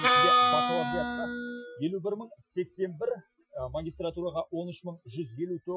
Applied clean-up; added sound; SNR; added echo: classical method Wiener filter.